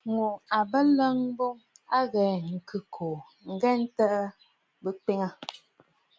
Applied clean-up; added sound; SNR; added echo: none; none; none; none.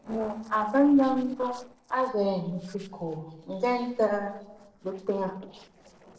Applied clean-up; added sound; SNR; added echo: neural separator model SepFormer DNS4.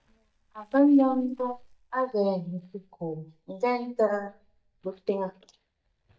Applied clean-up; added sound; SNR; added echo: neural mask model DeepFilterNet 3.